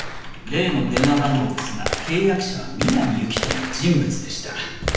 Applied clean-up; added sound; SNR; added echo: none; Gunshot, gunfire; 6 dB; reverberation time 0.9 s.